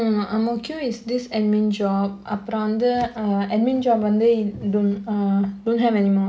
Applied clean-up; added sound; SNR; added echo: none; none; none; none.